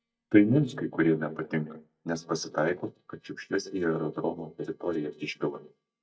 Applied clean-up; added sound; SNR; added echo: neural mask model DeepFilterNet 3.